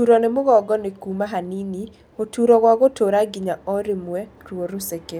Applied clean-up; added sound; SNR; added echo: none; none; none; none.